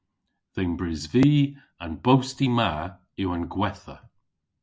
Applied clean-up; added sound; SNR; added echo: none; none; none; none.